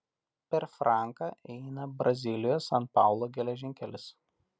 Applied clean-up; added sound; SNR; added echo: none; none; none; none.